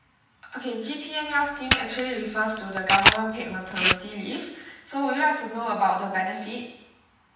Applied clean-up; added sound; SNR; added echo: none; Camera; -2 dB; reverberation time 0.9 s.